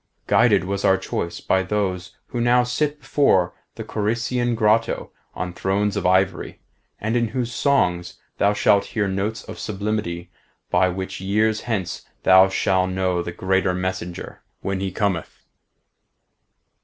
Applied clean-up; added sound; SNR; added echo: none; none; none; none.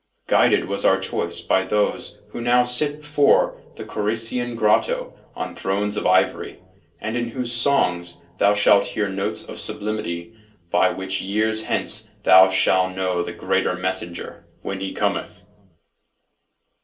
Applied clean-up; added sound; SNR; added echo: none; none; none; reverberation time 0.2 s.